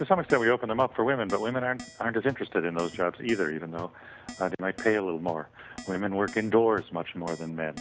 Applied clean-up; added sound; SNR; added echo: none; Keyboard (musical); 19 dB; none.